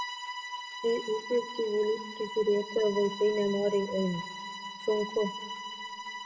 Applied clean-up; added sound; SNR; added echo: none; Bowed string instrument; 9 dB; reverberation time 0.9 s.